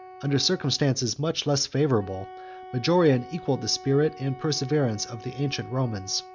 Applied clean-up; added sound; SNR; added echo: none; Wind instrument, woodwind instrument; 18 dB; none.